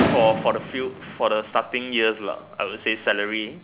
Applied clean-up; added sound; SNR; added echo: none; Fireworks; 6 dB; none.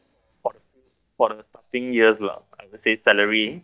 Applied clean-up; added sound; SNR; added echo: neural mask model DeepFilterNet 3.